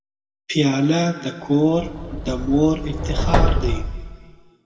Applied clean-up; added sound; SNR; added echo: none; Subway, metro, underground; 1 dB; reverberation time 1.8 s.